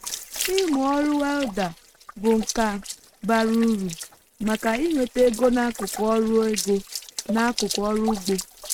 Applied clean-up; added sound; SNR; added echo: neural mask model RNNoise.